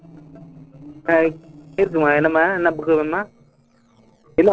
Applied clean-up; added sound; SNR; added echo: neural separator model SepFormer DNS4.